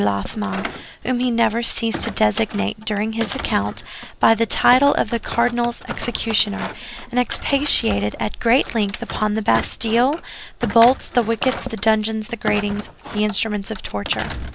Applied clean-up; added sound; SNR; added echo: none; Thump, thud; 13 dB; none.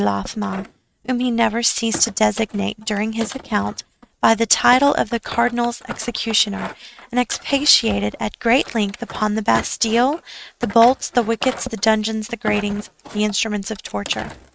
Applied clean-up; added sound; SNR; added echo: neural mask model RNNoise.